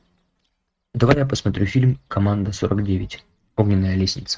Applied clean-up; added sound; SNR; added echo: neural mask model RNNoise.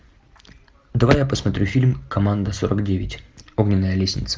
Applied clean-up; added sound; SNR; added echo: none; none; none; none.